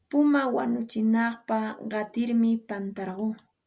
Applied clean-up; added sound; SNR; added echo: none; none; none; none.